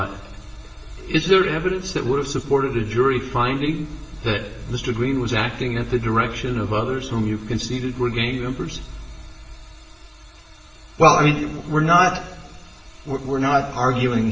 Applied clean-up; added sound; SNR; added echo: none; none; none; reverberation time 1.0 s.